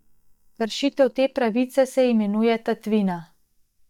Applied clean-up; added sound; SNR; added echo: neural mask model DeepFilterNet 3.